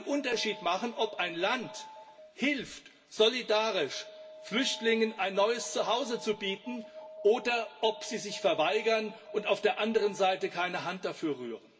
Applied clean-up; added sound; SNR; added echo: none; Alarm; 18 dB; reverberation time 0.2 s.